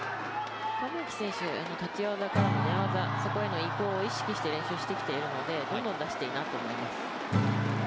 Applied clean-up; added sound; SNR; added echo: none; Acoustic guitar / Strum; 3 dB; none.